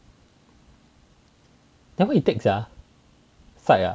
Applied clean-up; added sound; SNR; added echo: none; none; none; none.